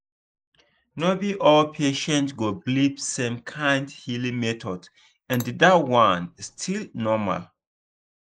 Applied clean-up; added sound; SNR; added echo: neural mask model Resemble Enhance denoiser.